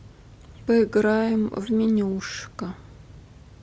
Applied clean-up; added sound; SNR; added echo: none; none; none; none.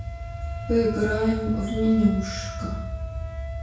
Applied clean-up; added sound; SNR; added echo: none; Wind instrument, woodwind instrument; 15 dB; reverberation time 0.6 s.